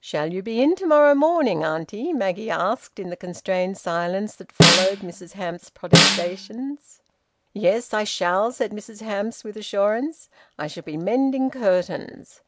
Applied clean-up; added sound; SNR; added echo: none; Snare drum; -3 dB; none.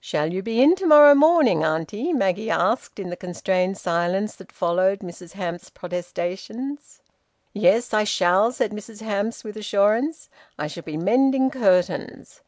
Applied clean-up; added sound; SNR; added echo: none; none; none; none.